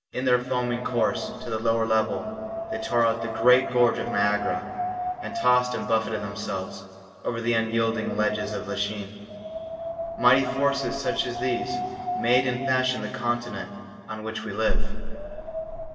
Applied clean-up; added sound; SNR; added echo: none; Wind; 9 dB; reverberation time 2.7 s.